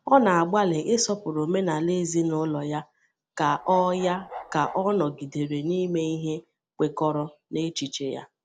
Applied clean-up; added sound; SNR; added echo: none; Bark; 14 dB; none.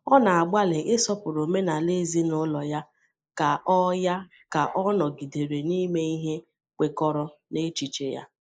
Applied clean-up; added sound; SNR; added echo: neural mask model Resemble Enhance denoiser.